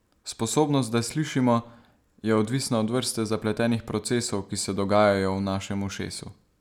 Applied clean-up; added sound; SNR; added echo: none; none; none; none.